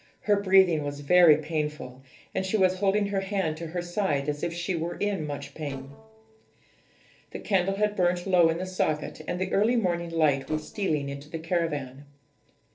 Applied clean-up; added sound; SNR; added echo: neural separator model SepFormer DNS4.